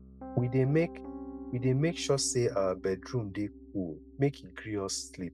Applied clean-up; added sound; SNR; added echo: none; Piano; 14 dB; none.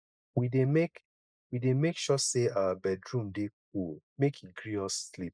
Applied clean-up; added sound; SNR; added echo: neural mask model Resemble Enhance denoiser.